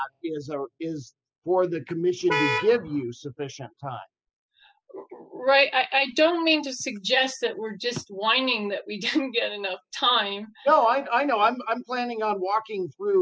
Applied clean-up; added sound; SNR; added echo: classical method spectral subtraction.